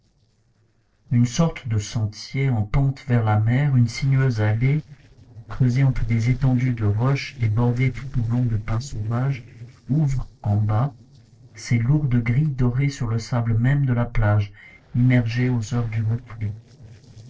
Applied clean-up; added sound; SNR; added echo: neural separator model SepFormer DNS4.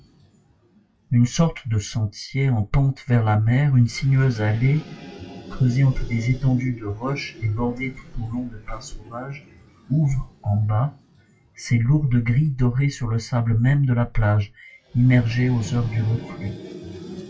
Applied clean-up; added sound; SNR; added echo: classical method WPE with log-MMSE.